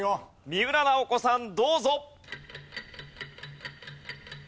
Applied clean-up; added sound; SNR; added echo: none; none; none; none.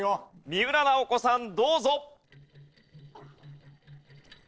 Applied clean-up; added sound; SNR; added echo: neural separator model SepFormer DNS4.